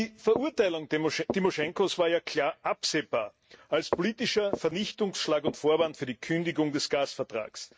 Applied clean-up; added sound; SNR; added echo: neural mask model RNNoise.